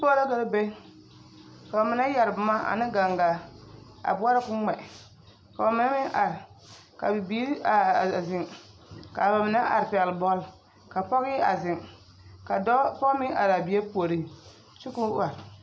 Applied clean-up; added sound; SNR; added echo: none; none; none; none.